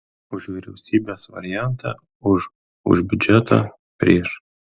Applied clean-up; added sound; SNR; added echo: none; none; none; none.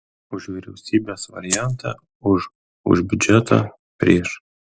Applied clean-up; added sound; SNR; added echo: none; Rattle (instrument); 4 dB; none.